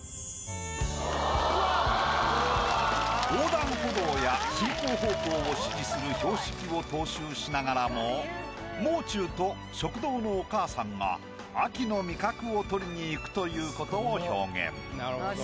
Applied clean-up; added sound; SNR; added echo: none; none; none; none.